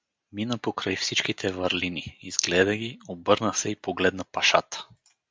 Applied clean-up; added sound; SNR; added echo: none; none; none; none.